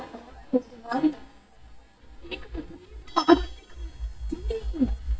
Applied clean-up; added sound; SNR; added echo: neural mask model DeepFilterNet 3.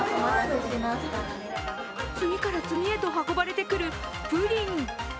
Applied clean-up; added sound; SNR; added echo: none; none; none; none.